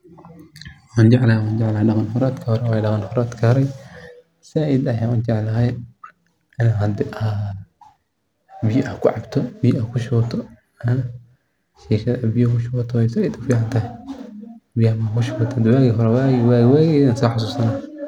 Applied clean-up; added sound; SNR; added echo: none; none; none; none.